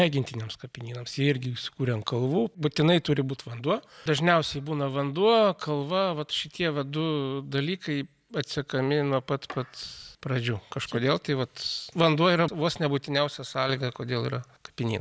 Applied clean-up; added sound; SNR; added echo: none; none; none; none.